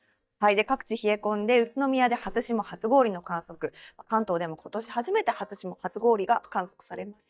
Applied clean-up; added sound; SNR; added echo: neural mask model DeepFilterNet 3.